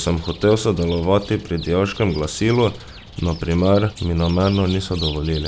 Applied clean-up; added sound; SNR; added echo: none; Chirp, tweet; 16 dB; none.